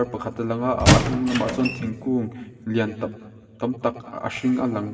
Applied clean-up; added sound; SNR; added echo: none; Squeak / Wood; -4 dB; reverberation time 2.8 s.